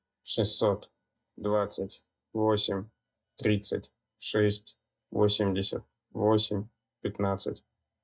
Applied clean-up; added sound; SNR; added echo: neural mask model DeepFilterNet 3.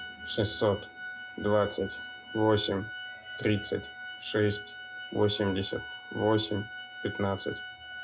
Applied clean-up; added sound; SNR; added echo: none; Organ; 11 dB; reverberation time 0.2 s.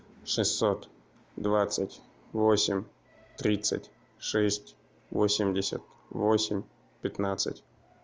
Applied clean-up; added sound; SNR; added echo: none; none; none; none.